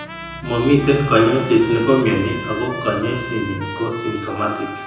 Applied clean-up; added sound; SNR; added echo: none; Trumpet; 12 dB; reverberation time 0.9 s.